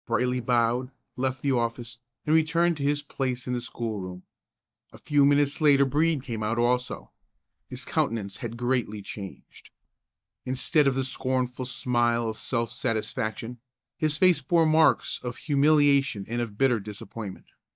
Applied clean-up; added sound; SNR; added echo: neural mask model DeepFilterNet 3.